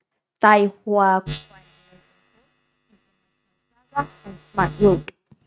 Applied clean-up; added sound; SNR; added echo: neural mask model RNNoise.